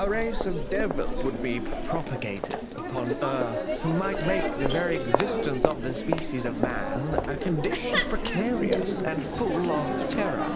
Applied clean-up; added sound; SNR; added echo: none; Crowd; -2 dB; none.